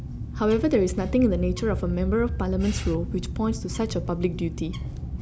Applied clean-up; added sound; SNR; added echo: none; Bird; 5 dB; none.